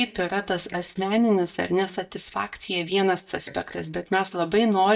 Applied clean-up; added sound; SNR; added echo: neural mask model DeepFilterNet 3.